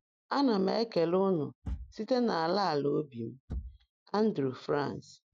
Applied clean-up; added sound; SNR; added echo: classical method Wiener filter.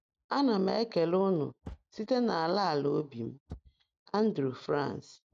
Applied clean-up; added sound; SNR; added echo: neural mask model RNNoise.